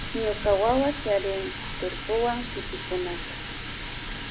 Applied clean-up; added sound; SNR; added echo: none; Water tap, faucet; 3 dB; none.